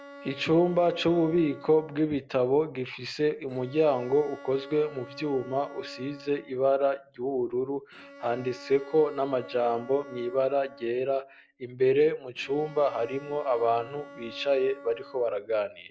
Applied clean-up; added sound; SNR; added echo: none; Bowed string instrument; 20 dB; none.